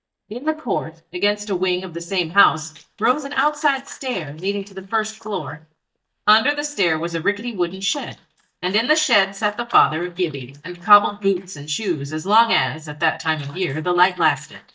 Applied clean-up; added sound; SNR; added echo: neural mask model DeepFilterNet 3.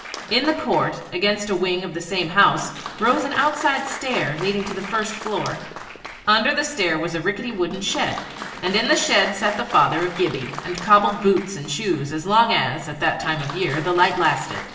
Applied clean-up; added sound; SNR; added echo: none; Applause; 13 dB; reverberation time 0.9 s.